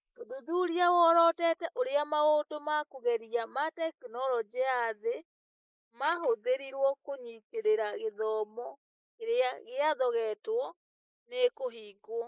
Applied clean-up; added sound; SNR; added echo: neural mask model Resemble Enhance denoiser.